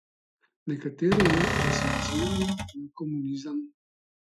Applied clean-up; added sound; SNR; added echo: classical method Wiener filter.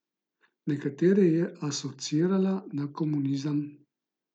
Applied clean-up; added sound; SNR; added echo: none; none; none; none.